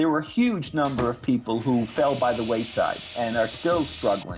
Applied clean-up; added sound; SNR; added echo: none; Sawing; 15 dB; none.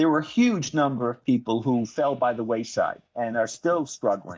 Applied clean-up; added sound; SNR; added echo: neural mask model DeepFilterNet 3.